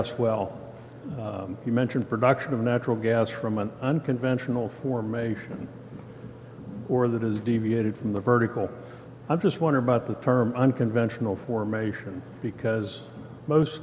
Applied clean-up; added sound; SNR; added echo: none; none; none; none.